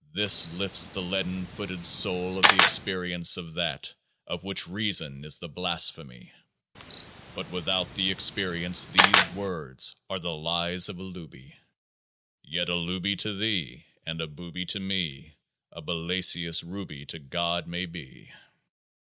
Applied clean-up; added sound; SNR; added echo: none; Camera; -5 dB; none.